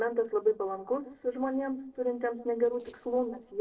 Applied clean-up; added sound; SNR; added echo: neural separator model SepFormer DNS4.